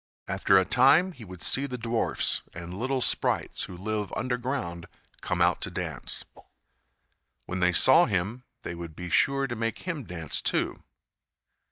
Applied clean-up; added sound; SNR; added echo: neural mask model DeepFilterNet 3.